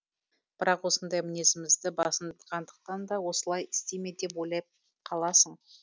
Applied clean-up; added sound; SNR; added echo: none; none; none; none.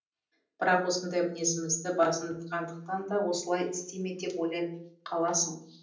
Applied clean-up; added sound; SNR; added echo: none; none; none; reverberation time 0.6 s.